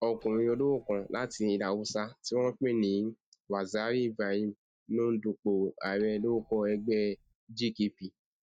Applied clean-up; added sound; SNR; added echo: neural mask model DeepFilterNet 3.